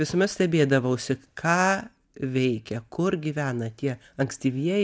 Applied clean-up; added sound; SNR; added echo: none; none; none; none.